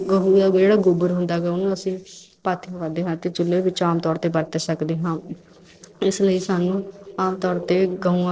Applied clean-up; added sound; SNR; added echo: neural separator model SepFormer DNS4.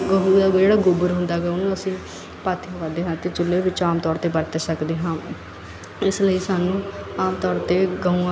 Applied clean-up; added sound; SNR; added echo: none; Keyboard (musical); 19 dB; none.